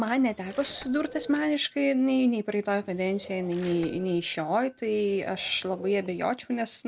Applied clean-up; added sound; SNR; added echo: none; Bell / Mechanisms + Bird; 18 dB; none.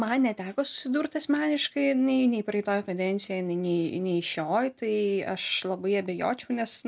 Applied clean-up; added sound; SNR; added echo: none; none; none; none.